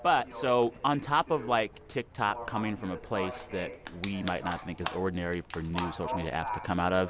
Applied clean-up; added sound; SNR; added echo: none; Livestock, farm animals, working animals + Crushing; 10 dB; none.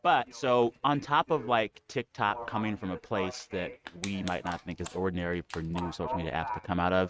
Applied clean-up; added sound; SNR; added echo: neural mask model RNNoise.